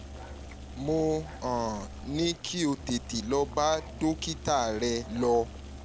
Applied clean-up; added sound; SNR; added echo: none; Boiling + Musical instrument; 12 dB; none.